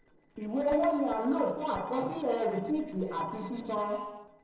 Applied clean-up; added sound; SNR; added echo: neural separator model SepFormer DNS4.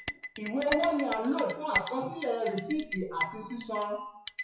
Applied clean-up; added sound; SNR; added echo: classical method WPE with log-MMSE.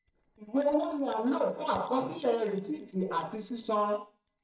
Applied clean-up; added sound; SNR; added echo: neural mask model DeepFilterNet 3.